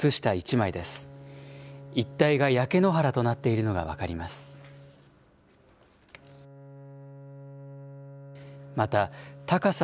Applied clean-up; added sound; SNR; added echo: none; Bowed string instrument; 18 dB; none.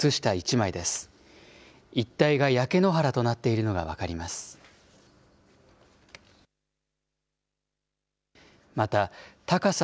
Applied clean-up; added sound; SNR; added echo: none; none; none; none.